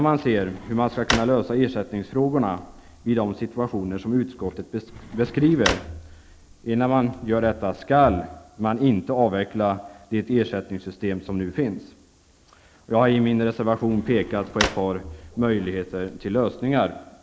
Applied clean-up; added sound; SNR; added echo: none; Drawer open or close; 10 dB; none.